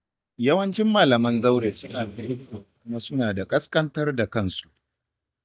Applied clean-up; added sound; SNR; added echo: neural mask model DeepFilterNet 3.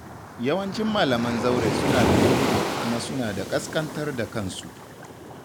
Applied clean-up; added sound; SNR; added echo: none; Waves, surf; 0 dB; none.